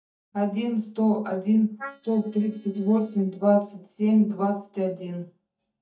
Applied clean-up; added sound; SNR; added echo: neural mask model DeepFilterNet 3.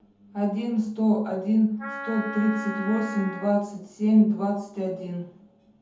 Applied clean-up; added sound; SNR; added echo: none; Wind instrument, woodwind instrument; 10 dB; reverberation time 0.6 s.